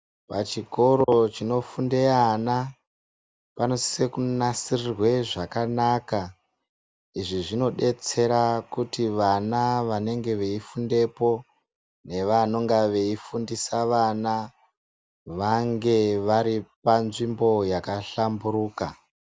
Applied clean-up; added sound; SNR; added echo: none; none; none; none.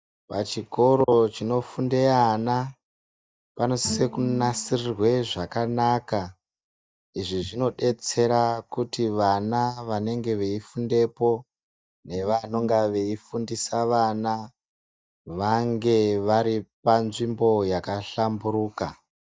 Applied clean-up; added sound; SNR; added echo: neural mask model DeepFilterNet 3.